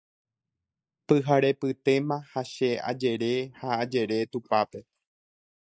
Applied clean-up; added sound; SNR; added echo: neural mask model Resemble Enhance denoiser.